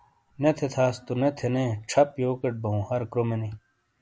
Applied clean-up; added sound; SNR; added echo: none; none; none; none.